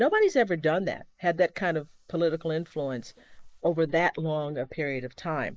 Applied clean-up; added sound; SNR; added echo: neural mask model Resemble Enhance denoiser.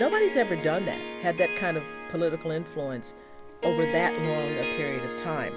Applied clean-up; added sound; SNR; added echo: none; Harp; 5 dB; none.